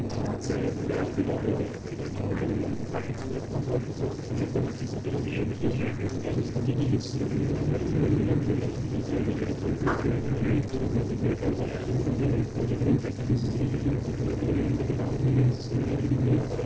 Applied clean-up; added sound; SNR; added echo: neural separator model SepFormer DNS4.